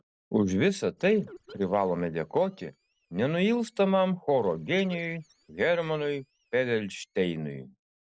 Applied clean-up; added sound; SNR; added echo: neural separator model SepFormer DNS4.